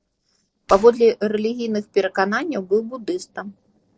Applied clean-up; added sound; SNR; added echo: neural separator model SepFormer DNS4.